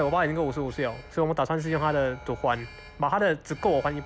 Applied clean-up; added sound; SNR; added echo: none; Alarm; 18 dB; none.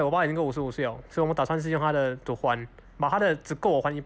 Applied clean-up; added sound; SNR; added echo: none; none; none; none.